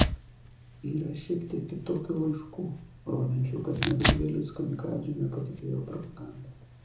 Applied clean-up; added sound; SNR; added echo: none; Tearing; 1 dB; reverberation time 0.5 s.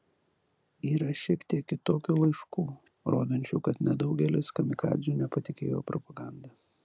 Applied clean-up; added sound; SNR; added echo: none; none; none; none.